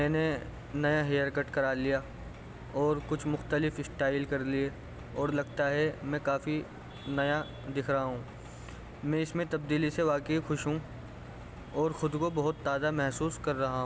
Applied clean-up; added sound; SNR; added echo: none; none; none; none.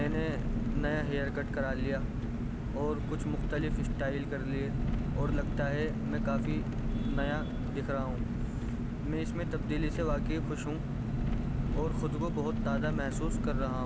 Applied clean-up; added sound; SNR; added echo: none; Engine; -4 dB; none.